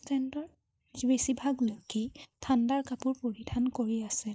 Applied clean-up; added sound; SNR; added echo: neural mask model Resemble Enhance denoiser.